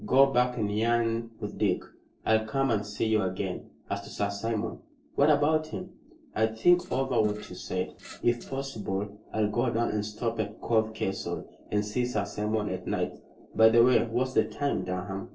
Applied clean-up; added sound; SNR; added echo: neural separator model SepFormer DNS4.